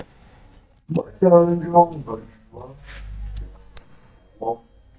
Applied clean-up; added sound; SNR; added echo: neural mask model DeepFilterNet 3.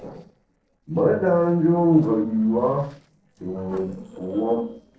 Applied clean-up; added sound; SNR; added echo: neural separator model SepFormer DNS4.